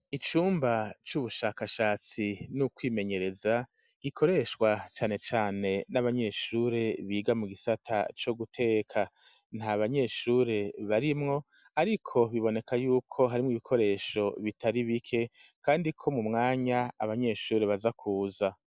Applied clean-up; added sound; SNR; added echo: none; none; none; none.